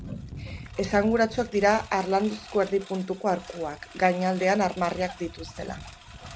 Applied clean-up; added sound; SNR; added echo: none; Engine; 16 dB; none.